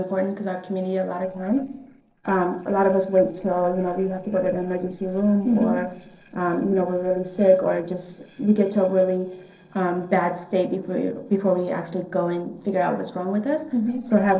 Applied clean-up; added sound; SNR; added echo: neural separator model SepFormer DNS4.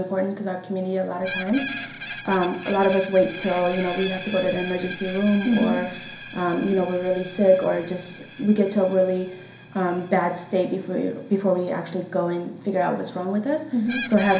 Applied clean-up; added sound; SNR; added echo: none; Screech; 10 dB; reverberation time 0.5 s.